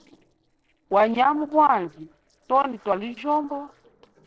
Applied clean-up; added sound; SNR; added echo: neural separator model SepFormer DNS4.